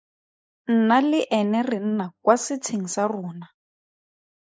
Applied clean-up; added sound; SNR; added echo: neural mask model Resemble Enhance denoiser.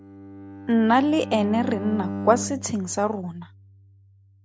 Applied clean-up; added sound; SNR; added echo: none; Bowed string instrument; 10 dB; none.